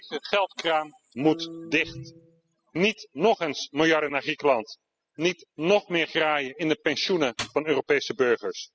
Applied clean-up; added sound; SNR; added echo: classical method spectral subtraction.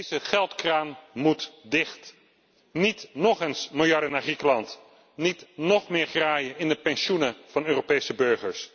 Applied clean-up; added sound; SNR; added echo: none; none; none; none.